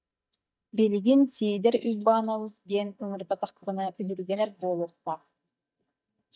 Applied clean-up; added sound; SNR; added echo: neural mask model DeepFilterNet 3.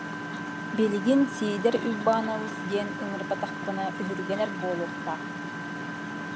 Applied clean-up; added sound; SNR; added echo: none; Engine; 5 dB; none.